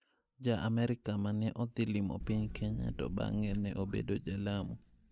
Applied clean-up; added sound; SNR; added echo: neural mask model DeepFilterNet 3.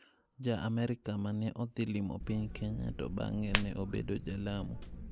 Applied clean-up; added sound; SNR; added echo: none; Hands; 3 dB; none.